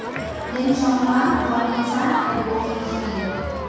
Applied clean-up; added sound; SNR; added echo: none; Crowd; 5 dB; reverberation time 2.0 s.